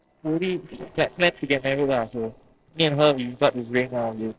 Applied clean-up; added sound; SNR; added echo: neural separator model SepFormer DNS4.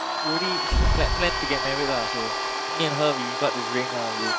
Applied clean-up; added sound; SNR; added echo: none; Boom + Domestic sounds, home sounds; -3 dB; none.